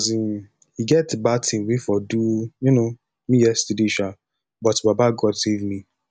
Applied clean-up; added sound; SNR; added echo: none; none; none; none.